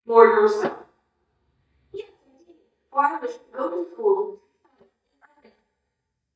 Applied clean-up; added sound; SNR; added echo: neural mask model DeepFilterNet 3.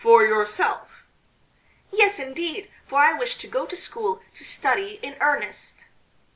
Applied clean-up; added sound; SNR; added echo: none; none; none; none.